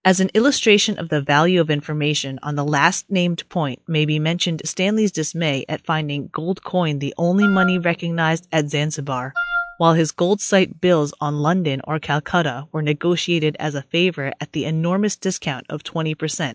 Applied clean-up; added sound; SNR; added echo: classical method log-MMSE.